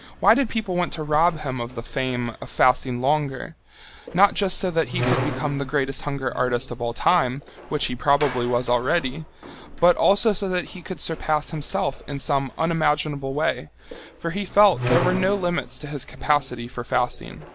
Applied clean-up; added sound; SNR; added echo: none; Squeak; 7 dB; none.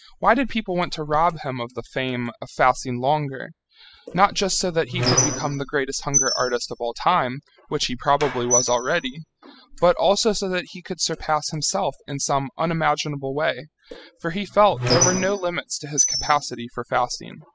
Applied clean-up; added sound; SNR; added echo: classical method spectral subtraction.